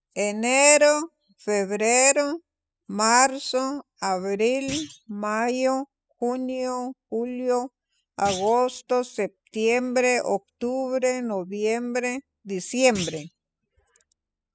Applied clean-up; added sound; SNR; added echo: classical method spectral subtraction.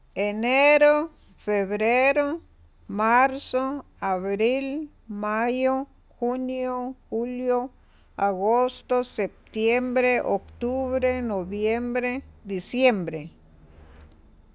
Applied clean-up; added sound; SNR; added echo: none; none; none; none.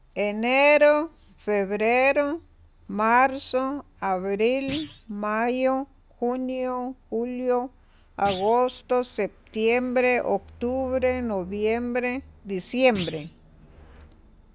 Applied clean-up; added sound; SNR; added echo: none; Thump, thud; 16 dB; none.